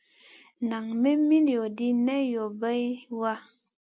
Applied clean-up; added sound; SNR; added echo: none; none; none; none.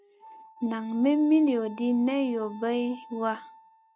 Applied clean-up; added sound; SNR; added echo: neural mask model RNNoise.